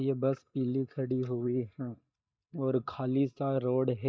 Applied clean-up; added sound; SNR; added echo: neural mask model DeepFilterNet 3.